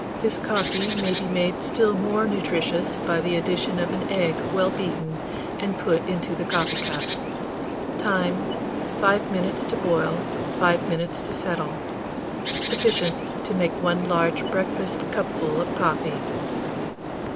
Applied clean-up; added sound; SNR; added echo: none; Bird; 2 dB; none.